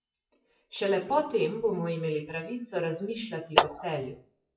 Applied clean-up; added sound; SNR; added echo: classical method WPE with log-MMSE.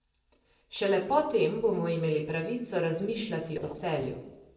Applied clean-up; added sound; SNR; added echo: neural separator model SepFormer DNS4.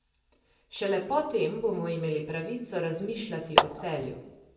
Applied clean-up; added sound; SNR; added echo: none; Clapping; -3 dB; reverberation time 0.6 s.